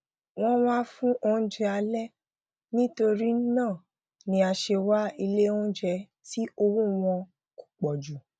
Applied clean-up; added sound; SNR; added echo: none; none; none; none.